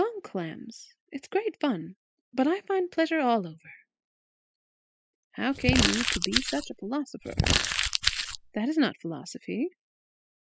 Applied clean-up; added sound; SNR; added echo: classical method spectral subtraction.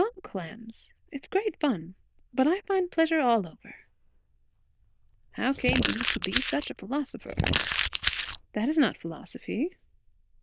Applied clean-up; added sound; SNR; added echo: neural diffusion model UNIVERSE++.